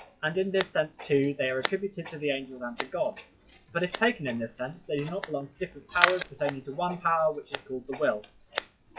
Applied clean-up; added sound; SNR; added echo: classical method log-MMSE.